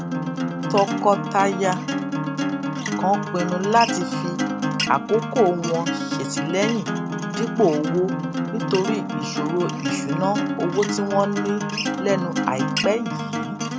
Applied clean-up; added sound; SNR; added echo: none; Acoustic guitar; 1 dB; none.